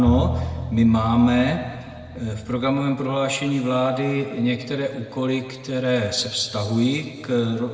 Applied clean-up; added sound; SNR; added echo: none; Bowed string instrument; 7 dB; reverberation time 2.0 s.